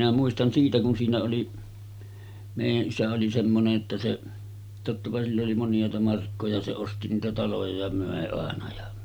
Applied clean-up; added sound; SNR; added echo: none; none; none; none.